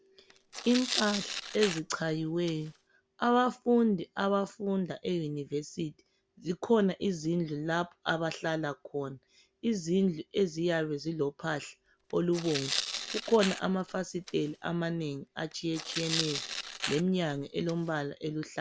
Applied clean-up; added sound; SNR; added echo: none; Tearing; 8 dB; none.